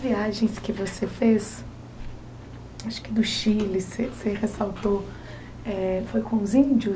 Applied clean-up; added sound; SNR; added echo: none; none; none; none.